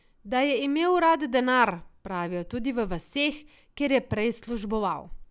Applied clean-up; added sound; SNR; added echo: none; none; none; none.